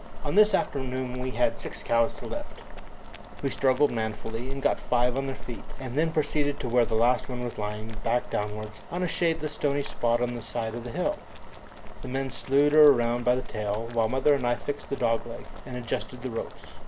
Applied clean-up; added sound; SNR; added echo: none; Boiling; 3 dB; none.